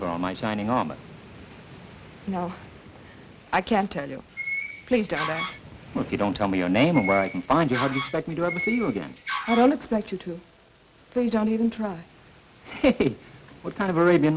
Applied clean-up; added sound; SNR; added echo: none; Door; 7 dB; none.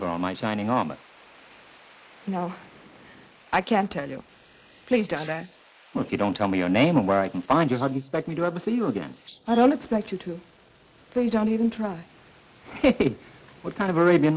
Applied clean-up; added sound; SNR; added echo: neural mask model Resemble Enhance denoiser.